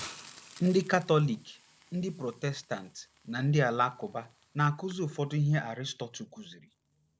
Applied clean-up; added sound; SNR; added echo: none; Hiss; 17 dB; none.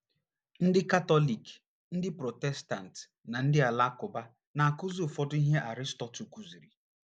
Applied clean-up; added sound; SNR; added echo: none; none; none; none.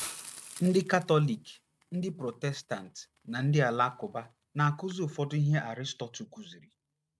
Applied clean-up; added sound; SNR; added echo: neural mask model RNNoise.